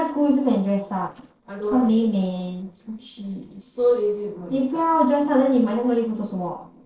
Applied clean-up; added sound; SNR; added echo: neural separator model SepFormer DNS4.